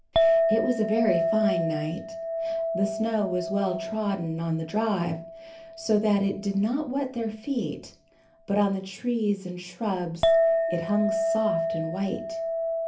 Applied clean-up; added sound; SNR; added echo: none; Chink, clink; 1 dB; reverberation time 0.3 s.